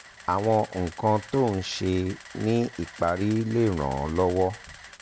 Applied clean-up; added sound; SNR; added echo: none; Camera; 17 dB; none.